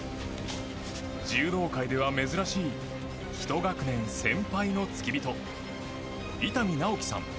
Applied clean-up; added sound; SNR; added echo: none; none; none; none.